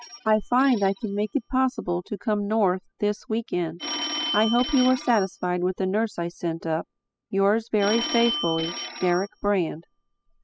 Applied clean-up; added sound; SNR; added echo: classical method spectral subtraction.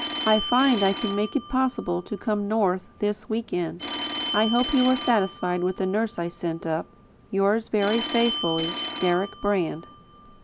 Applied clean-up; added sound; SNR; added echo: none; Telephone; 8 dB; none.